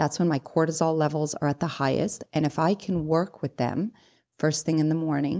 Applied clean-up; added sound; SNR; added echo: none; none; none; none.